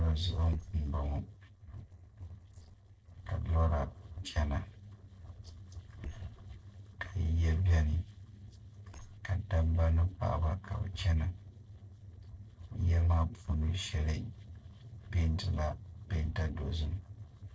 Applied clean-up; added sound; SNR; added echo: neural separator model SepFormer DNS4.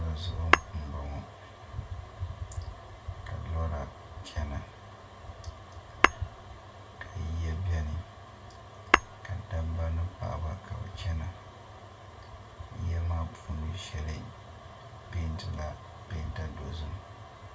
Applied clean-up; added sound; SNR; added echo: none; Tap / Hammer; -3 dB; reverberation time 0.2 s.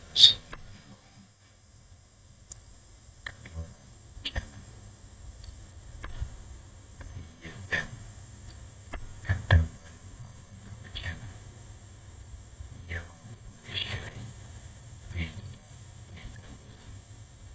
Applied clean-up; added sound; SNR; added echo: neural mask model DeepFilterNet 3.